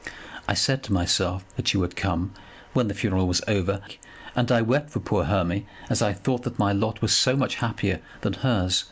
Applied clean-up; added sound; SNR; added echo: none; none; none; none.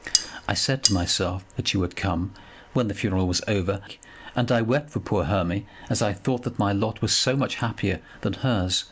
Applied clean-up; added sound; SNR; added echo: none; Cutlery, silverware; 1 dB; none.